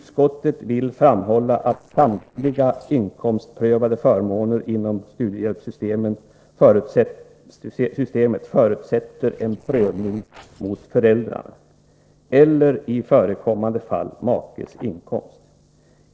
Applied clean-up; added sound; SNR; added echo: neural separator model SepFormer DNS4.